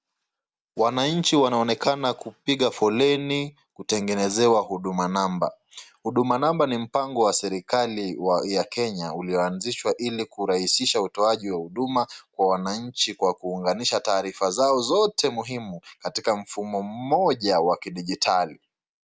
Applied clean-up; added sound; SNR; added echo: none; none; none; none.